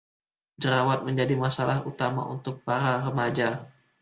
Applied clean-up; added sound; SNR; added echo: none; none; none; none.